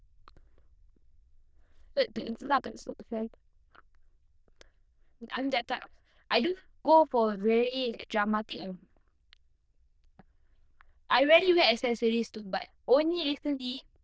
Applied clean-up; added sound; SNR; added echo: neural diffusion model UNIVERSE++.